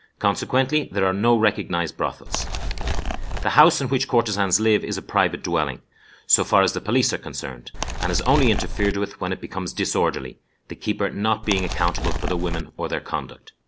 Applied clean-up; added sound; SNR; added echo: none; Animal; 1 dB; none.